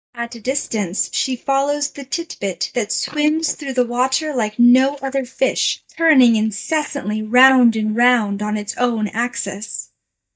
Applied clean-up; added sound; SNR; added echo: neural mask model DeepFilterNet 3.